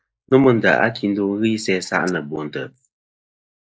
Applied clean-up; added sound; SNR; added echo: neural mask model Resemble Enhance denoiser.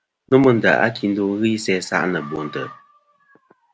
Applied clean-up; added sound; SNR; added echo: none; none; none; none.